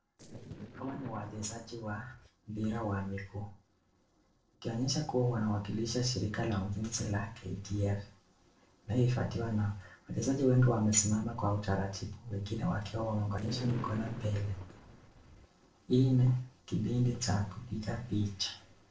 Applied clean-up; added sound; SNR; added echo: neural separator model SepFormer DNS4.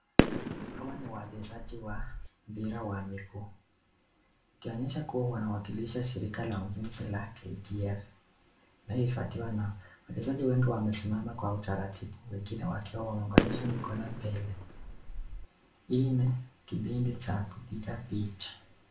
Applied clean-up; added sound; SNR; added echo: none; Fireworks; -3 dB; reverberation time 0.3 s.